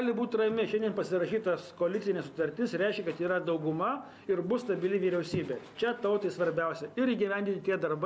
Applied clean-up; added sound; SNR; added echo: none; none; none; none.